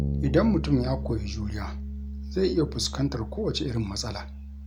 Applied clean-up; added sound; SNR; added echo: none; Bass guitar; 5 dB; none.